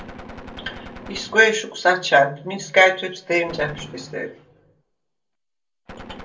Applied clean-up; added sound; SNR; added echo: none; Gunshot, gunfire; 19 dB; reverberation time 0.2 s.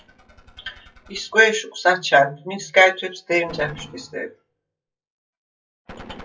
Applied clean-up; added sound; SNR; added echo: classical method WPE with log-MMSE.